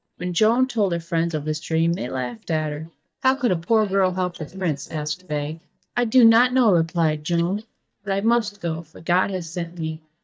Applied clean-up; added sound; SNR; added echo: neural mask model DeepFilterNet 3.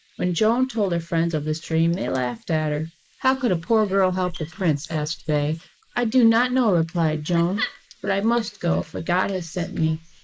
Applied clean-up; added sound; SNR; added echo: neural mask model Resemble Enhance denoiser.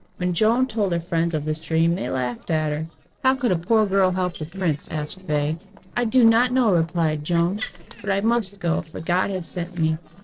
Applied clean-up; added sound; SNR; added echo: neural separator model SepFormer DNS4.